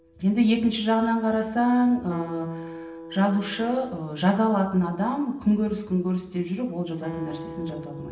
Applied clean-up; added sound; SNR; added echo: none; Acoustic guitar; 17 dB; reverberation time 0.9 s.